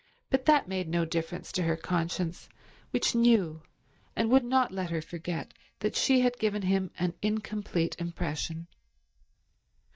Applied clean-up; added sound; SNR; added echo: neural mask model DeepFilterNet 3.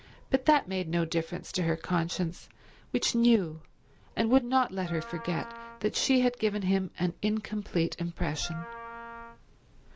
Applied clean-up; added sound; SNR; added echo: none; Wind instrument, woodwind instrument; 15 dB; none.